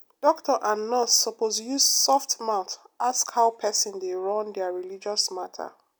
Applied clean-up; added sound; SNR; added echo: none; none; none; none.